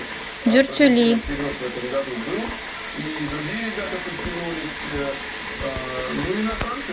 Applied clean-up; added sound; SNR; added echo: none; none; none; none.